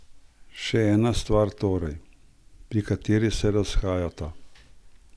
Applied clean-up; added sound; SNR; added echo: none; none; none; none.